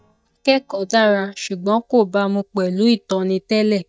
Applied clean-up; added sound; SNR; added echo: neural mask model DeepFilterNet 3.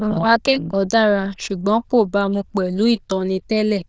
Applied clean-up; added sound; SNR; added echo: neural diffusion model UNIVERSE++.